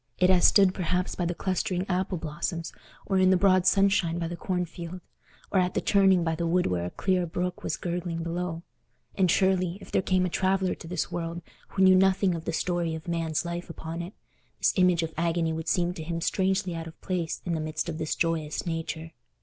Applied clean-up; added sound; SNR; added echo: none; none; none; none.